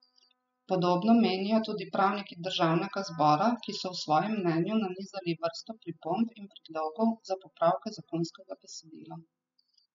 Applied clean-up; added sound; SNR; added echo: classical method spectral subtraction.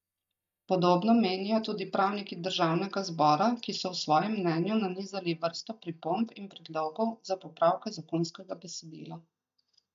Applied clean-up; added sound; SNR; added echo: neural mask model DeepFilterNet 3.